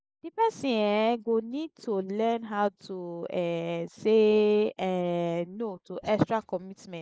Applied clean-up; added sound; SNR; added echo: neural mask model Resemble Enhance denoiser.